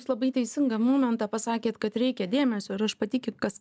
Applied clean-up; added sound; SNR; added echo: none; none; none; none.